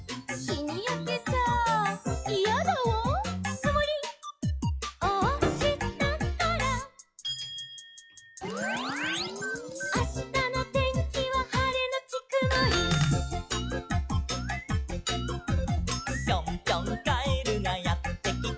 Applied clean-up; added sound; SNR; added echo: classical method log-MMSE.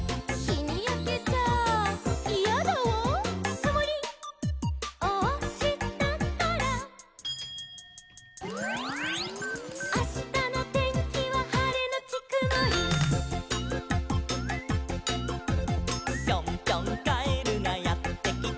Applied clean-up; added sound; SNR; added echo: none; none; none; none.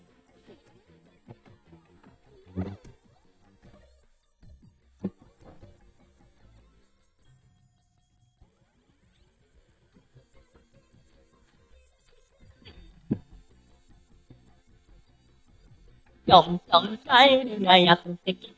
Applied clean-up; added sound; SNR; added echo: neural mask model DeepFilterNet 3.